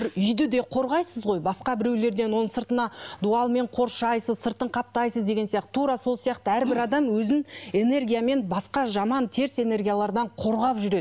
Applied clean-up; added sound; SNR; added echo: none; none; none; none.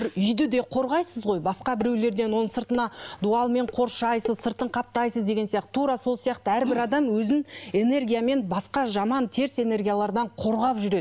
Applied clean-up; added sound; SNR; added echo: none; Dishes, pots, and pans; 18 dB; none.